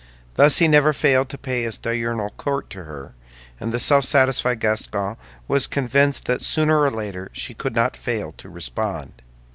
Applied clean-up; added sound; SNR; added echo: none; none; none; none.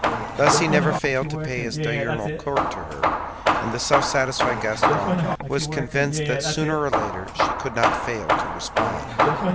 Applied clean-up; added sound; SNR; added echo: none; Hammer / Wood; -3 dB; none.